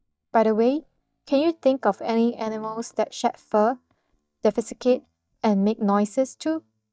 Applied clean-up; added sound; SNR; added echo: neural mask model DeepFilterNet 3.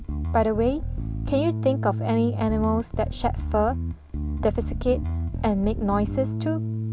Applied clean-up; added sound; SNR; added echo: none; Bass guitar; 2 dB; none.